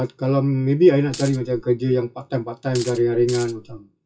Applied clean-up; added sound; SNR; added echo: classical method WPE with log-MMSE.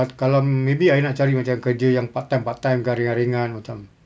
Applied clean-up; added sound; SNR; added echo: none; none; none; none.